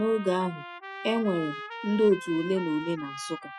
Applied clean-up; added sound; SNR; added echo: classical method spectral subtraction.